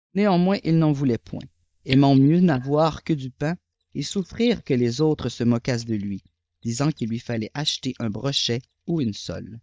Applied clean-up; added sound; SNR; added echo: neural mask model DeepFilterNet 3.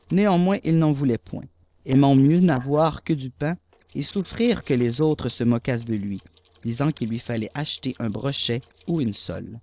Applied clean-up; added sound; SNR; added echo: neural separator model SepFormer DNS4.